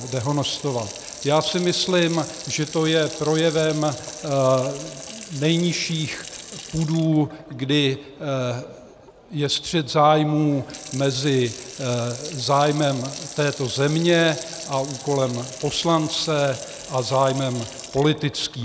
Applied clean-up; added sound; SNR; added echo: none; Sink (filling or washing) / Water tap, faucet; 15 dB; none.